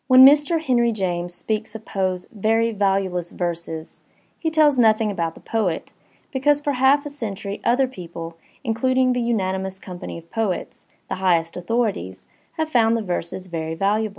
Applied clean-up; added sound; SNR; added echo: none; none; none; none.